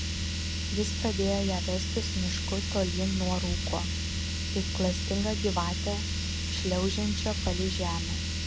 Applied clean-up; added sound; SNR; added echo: none; Car; -2 dB; none.